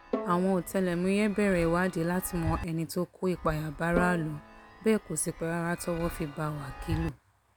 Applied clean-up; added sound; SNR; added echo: none; Bowed string instrument + Chime; 10 dB; none.